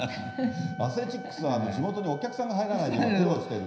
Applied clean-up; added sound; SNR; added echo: none; Wind instrument, woodwind instrument; 15 dB; reverberation time 0.9 s.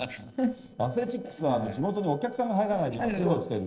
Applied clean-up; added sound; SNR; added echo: neural separator model SepFormer DNS4.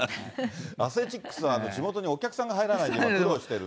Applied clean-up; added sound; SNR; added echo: none; none; none; none.